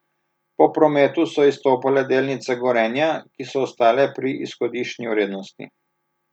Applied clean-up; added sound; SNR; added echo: none; none; none; none.